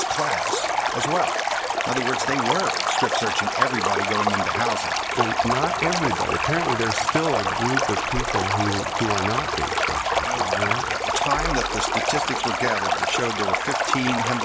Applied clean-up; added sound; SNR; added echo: none; Stream; -4 dB; none.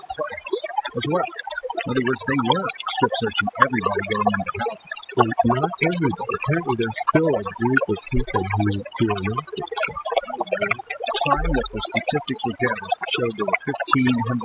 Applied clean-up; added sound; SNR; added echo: classical method spectral subtraction.